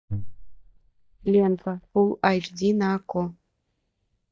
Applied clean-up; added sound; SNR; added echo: neural mask model DeepFilterNet 3.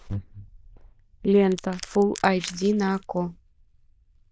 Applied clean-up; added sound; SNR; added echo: neural diffusion model UNIVERSE++.